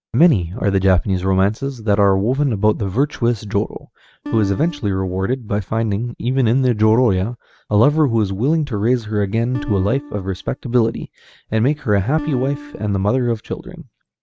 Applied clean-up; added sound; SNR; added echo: neural mask model RNNoise.